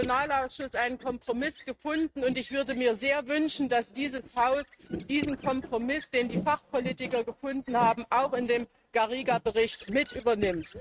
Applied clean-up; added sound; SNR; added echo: neural mask model RNNoise.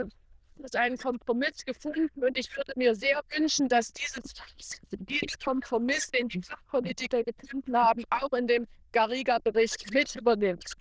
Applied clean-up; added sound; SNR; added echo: neural diffusion model UNIVERSE++.